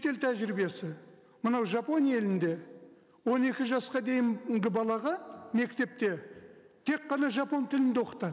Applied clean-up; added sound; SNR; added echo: none; none; none; none.